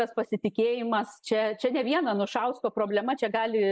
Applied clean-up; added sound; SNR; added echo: neural mask model Resemble Enhance denoiser.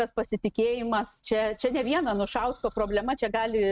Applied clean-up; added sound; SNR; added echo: neural mask model RNNoise.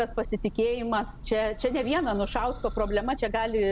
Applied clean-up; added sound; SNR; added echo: none; Church bell; 11 dB; none.